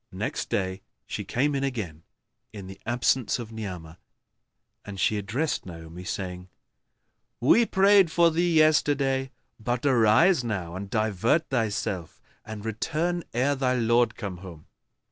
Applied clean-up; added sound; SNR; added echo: none; none; none; none.